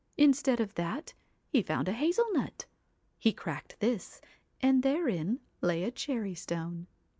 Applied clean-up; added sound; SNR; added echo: none; none; none; none.